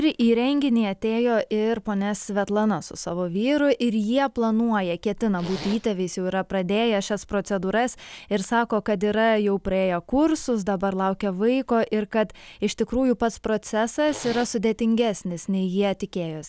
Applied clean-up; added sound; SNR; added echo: none; Zipper (clothing); 13 dB; none.